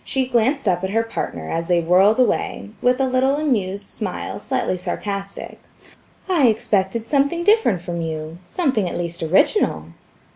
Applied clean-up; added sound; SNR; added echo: none; none; none; none.